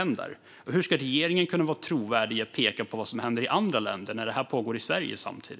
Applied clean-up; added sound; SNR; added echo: none; none; none; none.